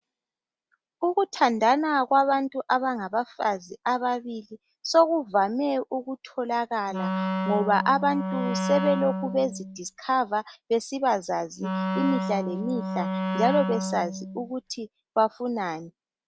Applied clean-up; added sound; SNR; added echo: none; Wind instrument, woodwind instrument; 4 dB; none.